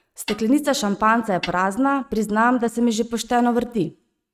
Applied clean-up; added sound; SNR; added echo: neural mask model RNNoise.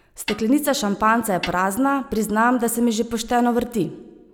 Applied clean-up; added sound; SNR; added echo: none; Snare drum; 14 dB; none.